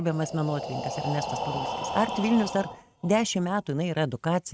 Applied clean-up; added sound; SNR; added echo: neural mask model RNNoise.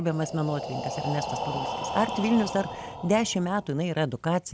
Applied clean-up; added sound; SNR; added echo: none; Breathing; 7 dB; none.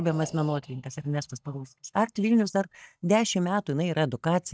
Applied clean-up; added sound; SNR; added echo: neural mask model DeepFilterNet 3.